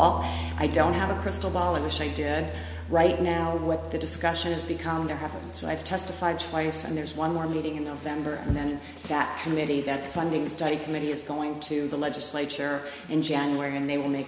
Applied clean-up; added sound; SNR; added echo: none; Piano; 11 dB; none.